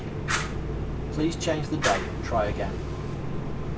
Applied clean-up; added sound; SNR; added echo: none; Fire; -2 dB; reverberation time 0.2 s.